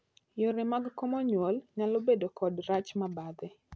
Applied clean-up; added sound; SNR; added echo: none; none; none; none.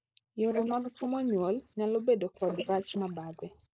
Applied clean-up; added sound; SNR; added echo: neural mask model Resemble Enhance denoiser.